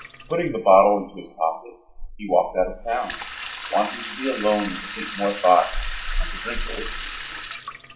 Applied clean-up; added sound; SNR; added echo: none; Sink (filling or washing) / Water tap, faucet; 8 dB; reverberation time 0.6 s.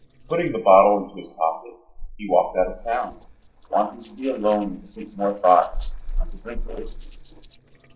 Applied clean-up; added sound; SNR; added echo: neural separator model SepFormer DNS4.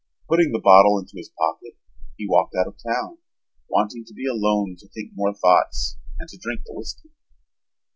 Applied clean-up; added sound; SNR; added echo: none; none; none; none.